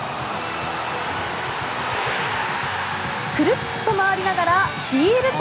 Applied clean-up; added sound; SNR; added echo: none; Wind instrument, woodwind instrument; 18 dB; none.